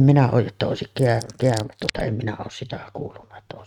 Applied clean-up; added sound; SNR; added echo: neural mask model RNNoise.